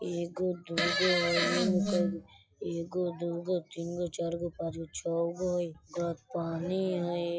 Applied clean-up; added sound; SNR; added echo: classical method log-MMSE.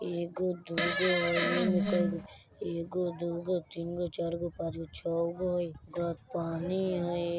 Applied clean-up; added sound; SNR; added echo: none; Fart; -3 dB; none.